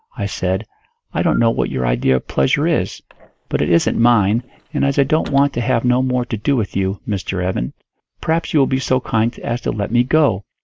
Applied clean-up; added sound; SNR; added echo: neural mask model Resemble Enhance denoiser.